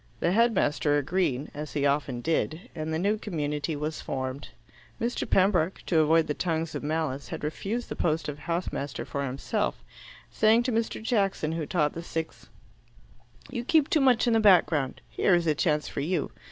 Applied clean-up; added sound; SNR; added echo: none; none; none; none.